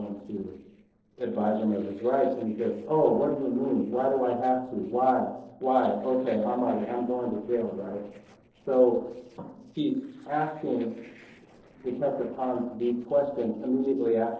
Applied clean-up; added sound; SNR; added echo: neural separator model SepFormer DNS4.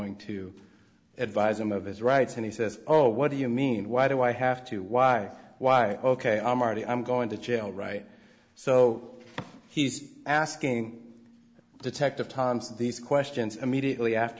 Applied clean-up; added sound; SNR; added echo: none; none; none; none.